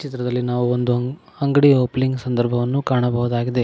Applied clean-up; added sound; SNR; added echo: none; none; none; none.